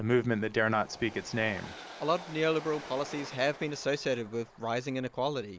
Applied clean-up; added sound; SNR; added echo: none; Train; 17 dB; none.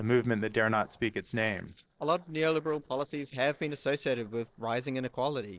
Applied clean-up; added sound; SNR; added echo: neural separator model SepFormer DNS4.